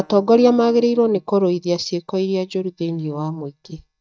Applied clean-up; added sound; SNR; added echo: neural mask model DeepFilterNet 3.